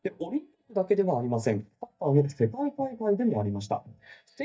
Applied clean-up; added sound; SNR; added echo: neural mask model DeepFilterNet 3.